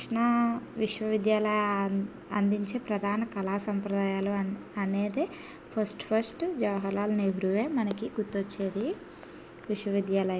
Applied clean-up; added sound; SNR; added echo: none; none; none; none.